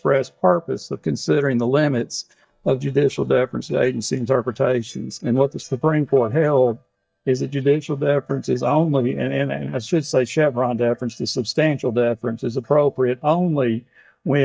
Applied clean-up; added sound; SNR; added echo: neural mask model DeepFilterNet 3.